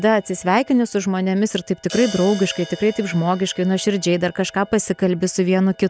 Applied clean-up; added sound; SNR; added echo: none; Crash cymbal; 19 dB; none.